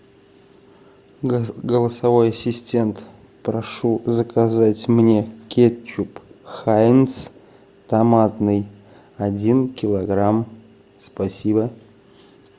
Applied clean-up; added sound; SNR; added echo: none; none; none; none.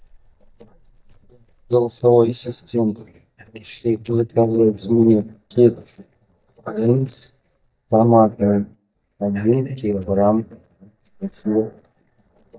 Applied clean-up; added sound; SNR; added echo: neural mask model DeepFilterNet 3.